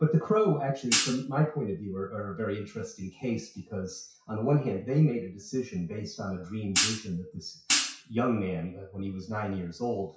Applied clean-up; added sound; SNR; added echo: classical method WPE with log-MMSE.